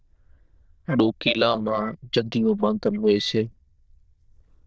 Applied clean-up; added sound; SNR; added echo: neural diffusion model UNIVERSE++.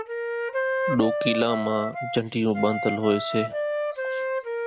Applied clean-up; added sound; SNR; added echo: none; Wind instrument, woodwind instrument; 2 dB; none.